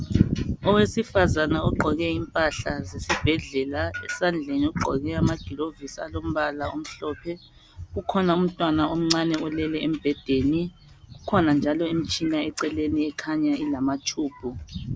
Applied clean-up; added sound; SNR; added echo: none; none; none; none.